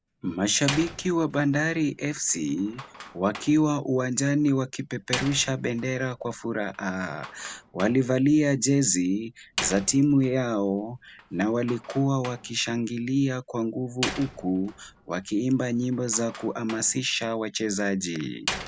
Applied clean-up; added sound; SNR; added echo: none; Slam; 15 dB; none.